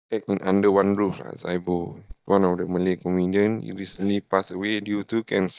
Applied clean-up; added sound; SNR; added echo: neural mask model DeepFilterNet 3.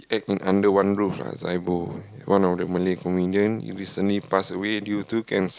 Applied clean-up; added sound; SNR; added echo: none; none; none; none.